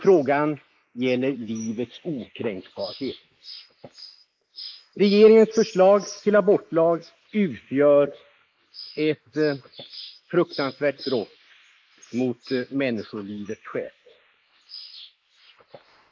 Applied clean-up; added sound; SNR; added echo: neural mask model Resemble Enhance denoiser.